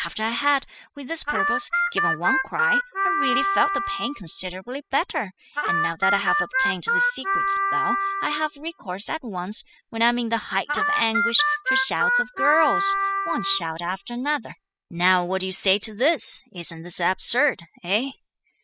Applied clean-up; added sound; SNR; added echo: classical method spectral subtraction.